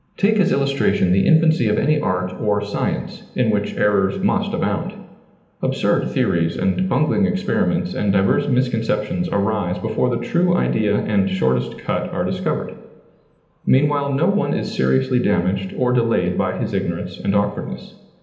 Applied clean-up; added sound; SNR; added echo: none; none; none; reverberation time 0.9 s.